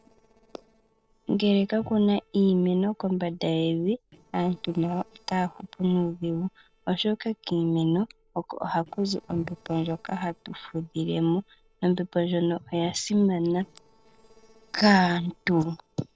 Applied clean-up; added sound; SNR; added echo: neural separator model SepFormer DNS4.